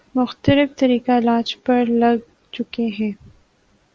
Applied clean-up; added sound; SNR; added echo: none; none; none; none.